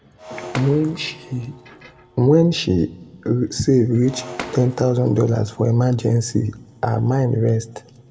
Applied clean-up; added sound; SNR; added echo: none; Shatter; 19 dB; reverberation time 0.7 s.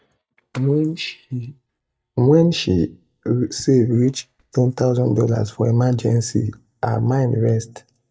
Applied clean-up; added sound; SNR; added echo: neural mask model DeepFilterNet 3.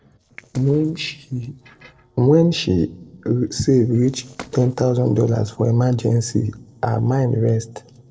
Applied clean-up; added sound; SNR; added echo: neural separator model SepFormer DNS4.